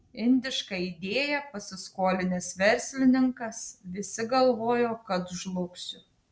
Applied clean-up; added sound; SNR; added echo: none; none; none; none.